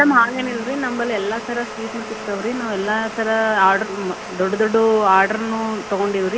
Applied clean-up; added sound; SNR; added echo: none; Domestic sounds, home sounds; 12 dB; none.